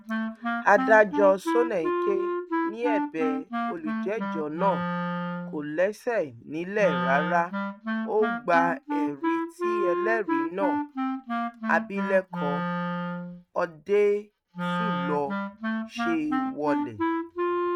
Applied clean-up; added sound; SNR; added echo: neural mask model RNNoise.